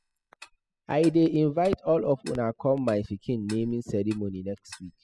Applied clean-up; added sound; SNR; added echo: classical method spectral subtraction.